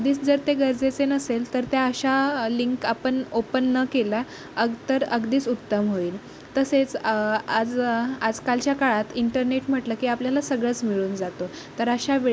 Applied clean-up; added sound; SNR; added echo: none; none; none; none.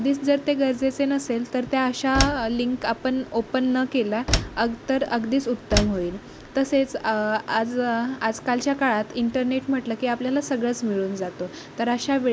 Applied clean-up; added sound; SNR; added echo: none; Slam; 6 dB; none.